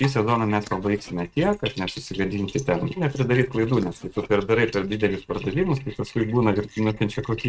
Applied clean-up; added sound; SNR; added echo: neural mask model RNNoise.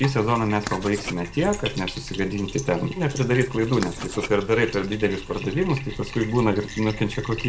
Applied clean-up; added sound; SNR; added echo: none; Bathtub (filling or washing) + Writing; 12 dB; none.